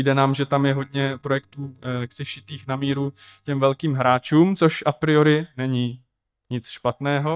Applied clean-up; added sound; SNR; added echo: neural mask model DeepFilterNet 3.